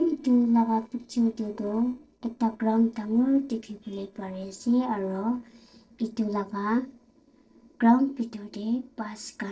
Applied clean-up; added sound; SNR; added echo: neural separator model SepFormer DNS4.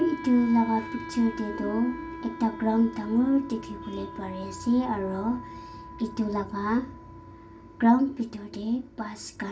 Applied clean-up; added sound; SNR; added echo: none; Wind instrument, woodwind instrument; 14 dB; reverberation time 0.2 s.